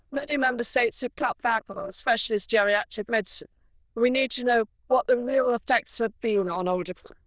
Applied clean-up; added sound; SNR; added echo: neural diffusion model UNIVERSE++.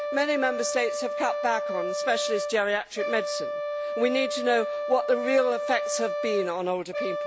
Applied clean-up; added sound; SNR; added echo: none; Brass instrument; 3 dB; none.